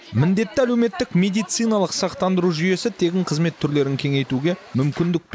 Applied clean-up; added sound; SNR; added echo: none; none; none; none.